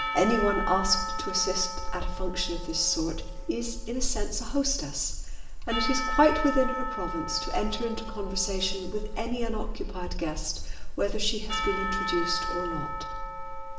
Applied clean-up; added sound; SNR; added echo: none; Church bell / Percussion; 8 dB; reverberation time 0.9 s.